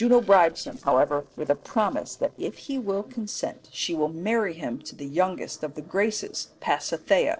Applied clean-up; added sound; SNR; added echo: neural separator model SepFormer DNS4.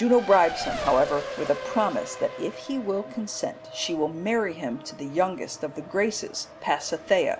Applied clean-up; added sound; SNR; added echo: none; Race car, auto racing; 11 dB; none.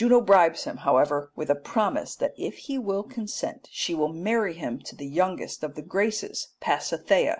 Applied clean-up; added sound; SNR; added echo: none; none; none; none.